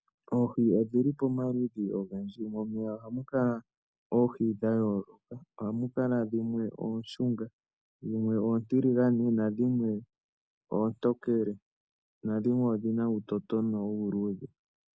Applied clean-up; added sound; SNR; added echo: none; none; none; none.